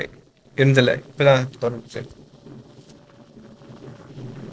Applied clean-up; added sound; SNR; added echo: neural separator model SepFormer DNS4.